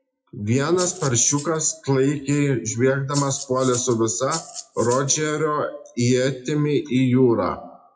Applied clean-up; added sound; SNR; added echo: classical method WPE with log-MMSE.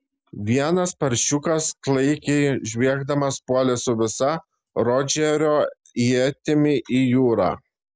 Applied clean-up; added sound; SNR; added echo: none; none; none; none.